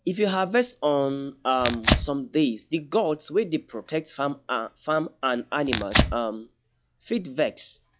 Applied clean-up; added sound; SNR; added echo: classical method log-MMSE.